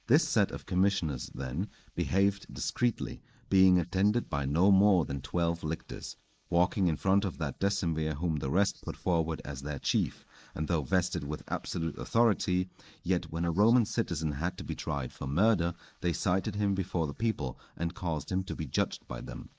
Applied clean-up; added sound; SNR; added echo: neural mask model Resemble Enhance denoiser.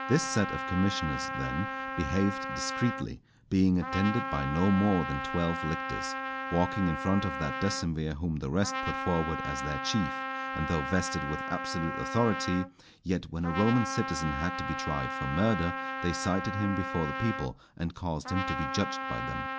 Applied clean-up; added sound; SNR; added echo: none; Trumpet; 5 dB; none.